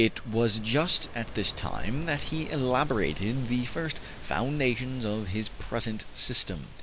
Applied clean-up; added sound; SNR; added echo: none; Ocean; 13 dB; none.